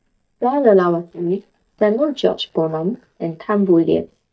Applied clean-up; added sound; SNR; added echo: neural mask model DeepFilterNet 3.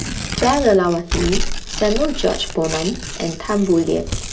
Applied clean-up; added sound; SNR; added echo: none; Tearing; 5 dB; reverberation time 0.2 s.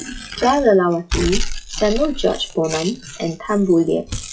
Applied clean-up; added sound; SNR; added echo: classical method WPE with log-MMSE.